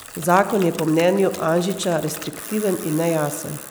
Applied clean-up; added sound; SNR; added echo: none; Bicycle; 15 dB; none.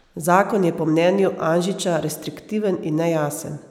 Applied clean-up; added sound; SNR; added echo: none; none; none; none.